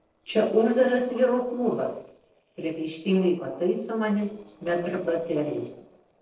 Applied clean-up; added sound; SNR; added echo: neural separator model SepFormer DNS4.